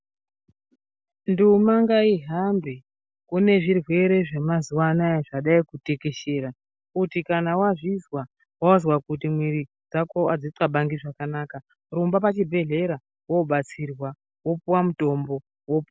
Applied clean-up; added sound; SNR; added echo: none; none; none; none.